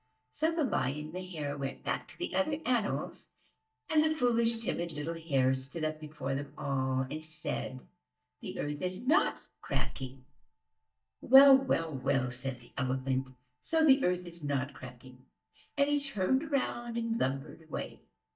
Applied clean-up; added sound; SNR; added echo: neural mask model DeepFilterNet 3.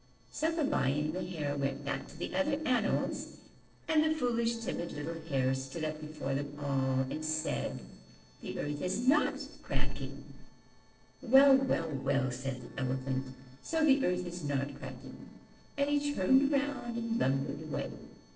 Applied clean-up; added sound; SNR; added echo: neural separator model SepFormer DNS4.